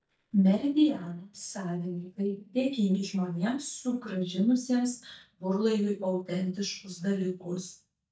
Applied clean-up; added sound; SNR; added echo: neural mask model DeepFilterNet 3.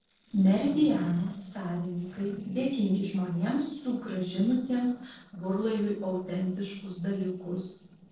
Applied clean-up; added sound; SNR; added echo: neural separator model SepFormer DNS4.